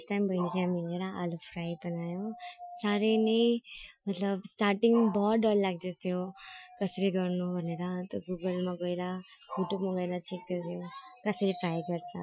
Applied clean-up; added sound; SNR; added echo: classical method Wiener filter.